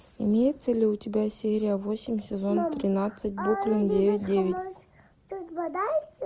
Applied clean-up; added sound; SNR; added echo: none; none; none; none.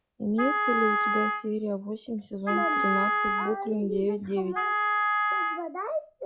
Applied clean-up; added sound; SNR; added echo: classical method log-MMSE.